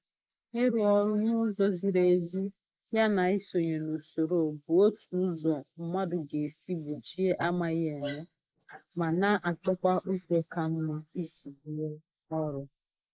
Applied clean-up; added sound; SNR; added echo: neural mask model Resemble Enhance denoiser.